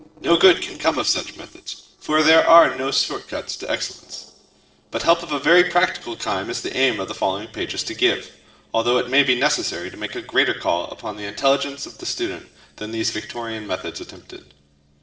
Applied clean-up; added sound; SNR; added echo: neural separator model SepFormer DNS4.